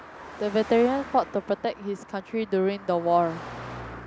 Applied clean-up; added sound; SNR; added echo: none; Car passing by; 15 dB; none.